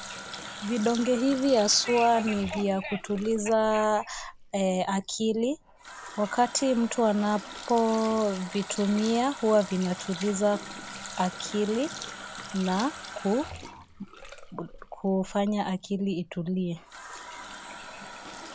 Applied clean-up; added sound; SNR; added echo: none; Water tap, faucet; 14 dB; none.